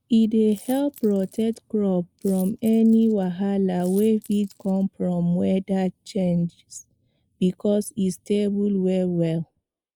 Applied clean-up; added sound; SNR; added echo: neural mask model Resemble Enhance denoiser.